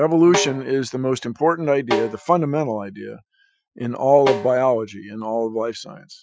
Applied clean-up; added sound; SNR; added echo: classical method Wiener filter.